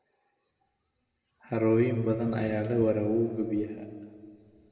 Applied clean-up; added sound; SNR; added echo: none; none; none; reverberation time 2.3 s.